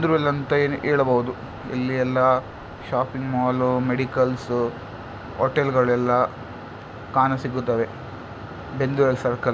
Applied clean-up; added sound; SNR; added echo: none; none; none; none.